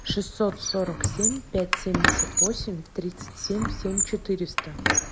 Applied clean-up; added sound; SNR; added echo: none; Squeak; -2 dB; none.